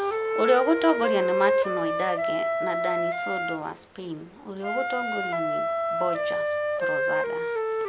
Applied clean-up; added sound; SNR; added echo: none; Wind instrument, woodwind instrument; -2 dB; none.